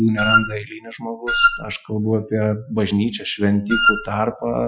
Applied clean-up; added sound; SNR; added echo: classical method Wiener filter.